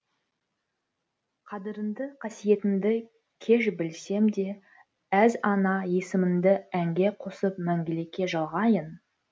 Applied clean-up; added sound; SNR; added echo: none; none; none; none.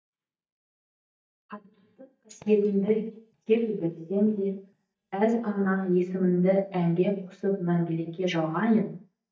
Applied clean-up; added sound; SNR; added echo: neural mask model DeepFilterNet 3.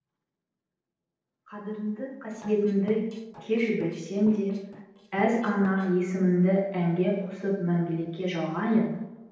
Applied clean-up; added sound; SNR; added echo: neural separator model SepFormer DNS4.